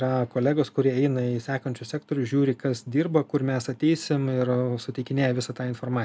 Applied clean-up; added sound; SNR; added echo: none; none; none; none.